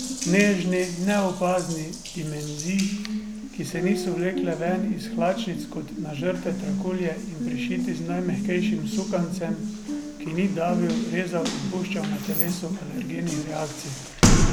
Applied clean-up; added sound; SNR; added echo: none; Keys jangling + Water tap, faucet; 0 dB; none.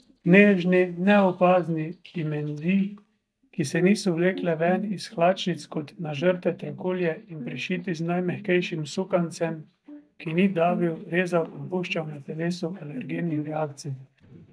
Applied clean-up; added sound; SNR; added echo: neural mask model DeepFilterNet 3.